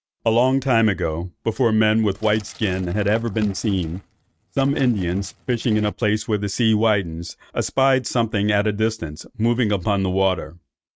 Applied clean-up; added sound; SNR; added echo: neural mask model RNNoise.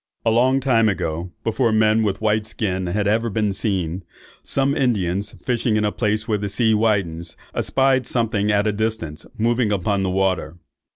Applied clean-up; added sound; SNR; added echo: none; none; none; none.